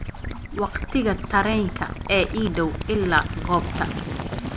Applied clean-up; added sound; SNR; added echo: none; Gurgling / Liquid; 6 dB; none.